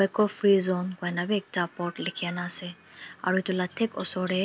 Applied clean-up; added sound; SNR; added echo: none; none; none; none.